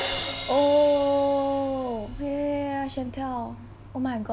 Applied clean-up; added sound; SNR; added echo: none; Crash cymbal; 12 dB; none.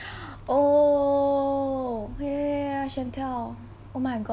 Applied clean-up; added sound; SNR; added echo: none; none; none; none.